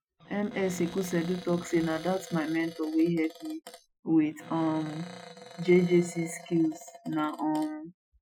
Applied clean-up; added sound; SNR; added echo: classical method Wiener filter.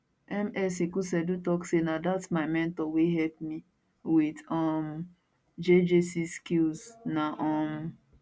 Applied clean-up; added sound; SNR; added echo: none; none; none; none.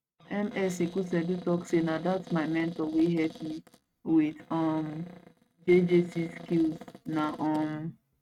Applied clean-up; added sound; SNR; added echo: neural mask model RNNoise.